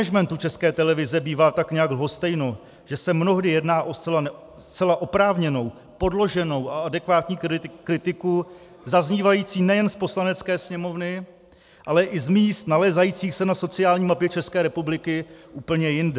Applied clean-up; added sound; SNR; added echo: none; none; none; none.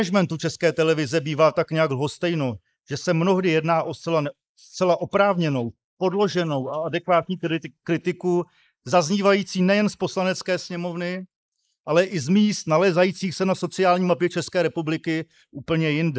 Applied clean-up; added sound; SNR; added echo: neural mask model Resemble Enhance denoiser.